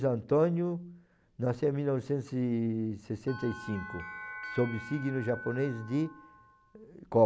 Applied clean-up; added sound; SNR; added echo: none; Bell; 13 dB; none.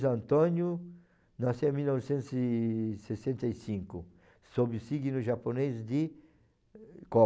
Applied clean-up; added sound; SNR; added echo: none; none; none; none.